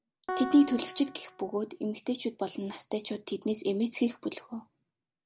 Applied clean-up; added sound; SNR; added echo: none; Piano; 12 dB; none.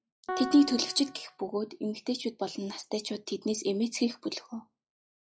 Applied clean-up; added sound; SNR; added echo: classical method log-MMSE.